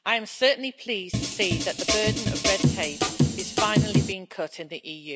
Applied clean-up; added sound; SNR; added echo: none; Drum kit; -4 dB; none.